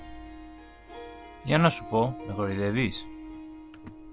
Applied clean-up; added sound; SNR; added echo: none; Harp; 14 dB; none.